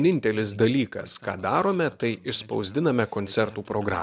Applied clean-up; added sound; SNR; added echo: none; none; none; none.